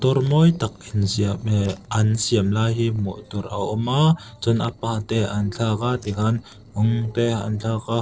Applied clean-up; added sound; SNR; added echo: neural separator model SepFormer DNS4.